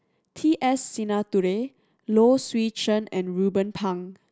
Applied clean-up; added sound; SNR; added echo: none; none; none; none.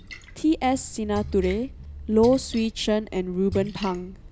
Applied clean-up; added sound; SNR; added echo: none; Splash, splatter; 13 dB; none.